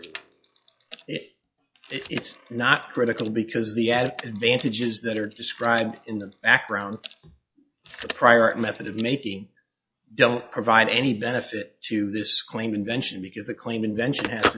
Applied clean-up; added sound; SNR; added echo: classical method log-MMSE.